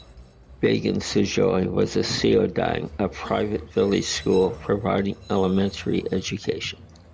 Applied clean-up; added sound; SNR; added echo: none; Train; 20 dB; none.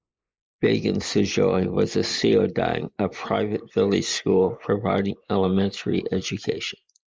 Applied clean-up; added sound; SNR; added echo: neural mask model Resemble Enhance denoiser.